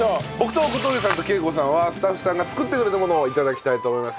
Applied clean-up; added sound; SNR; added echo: none; Clapping; 14 dB; none.